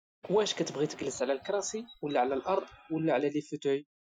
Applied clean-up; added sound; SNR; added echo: classical method Wiener filter.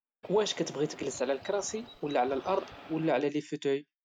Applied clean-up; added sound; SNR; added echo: none; Bird; 17 dB; none.